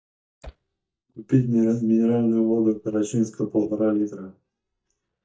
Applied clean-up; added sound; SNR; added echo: neural mask model DeepFilterNet 3.